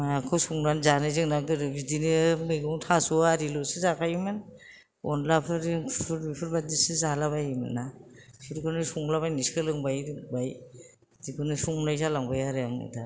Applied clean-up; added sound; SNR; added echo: none; none; none; none.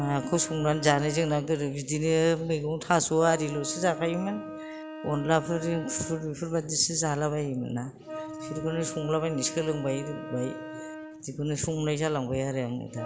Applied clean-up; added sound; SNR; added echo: none; Wind instrument, woodwind instrument; 13 dB; none.